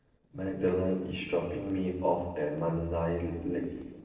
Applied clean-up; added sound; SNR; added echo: neural separator model SepFormer DNS4.